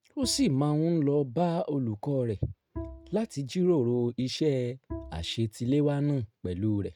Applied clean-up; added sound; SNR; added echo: neural mask model RNNoise.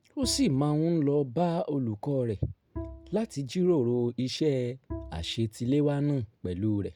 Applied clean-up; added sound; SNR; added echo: none; Bowed string instrument; 17 dB; none.